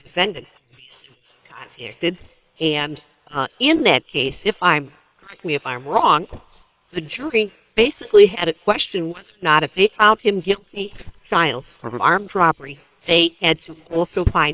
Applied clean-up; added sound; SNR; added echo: neural separator model SepFormer WHAM!.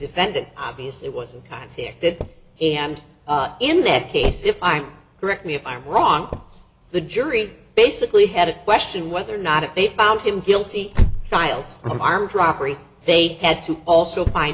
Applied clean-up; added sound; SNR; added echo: none; Motor vehicle (road); 10 dB; none.